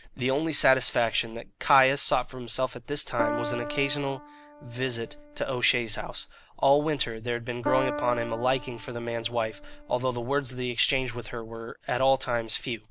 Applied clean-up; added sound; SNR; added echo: none; Piano; 9 dB; none.